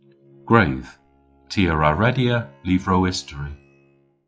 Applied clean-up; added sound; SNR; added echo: classical method log-MMSE.